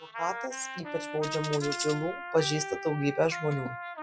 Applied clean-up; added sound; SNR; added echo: classical method log-MMSE.